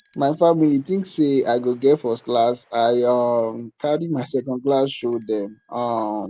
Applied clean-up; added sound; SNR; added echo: none; Bicycle; 16 dB; none.